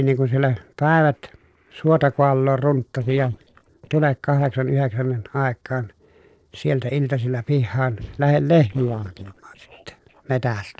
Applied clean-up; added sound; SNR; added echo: neural separator model SepFormer DNS4.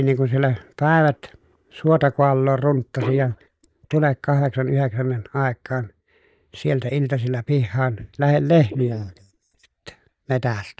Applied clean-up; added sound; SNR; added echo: neural mask model DeepFilterNet 3.